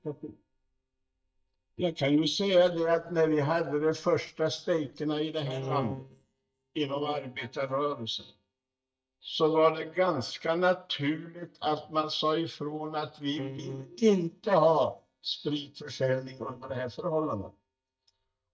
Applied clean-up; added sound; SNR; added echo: neural mask model DeepFilterNet 3.